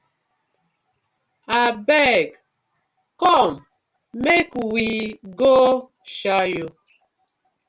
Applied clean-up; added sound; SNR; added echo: none; none; none; none.